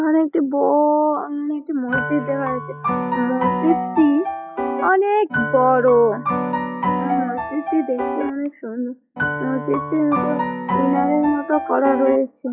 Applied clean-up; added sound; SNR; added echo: classical method log-MMSE.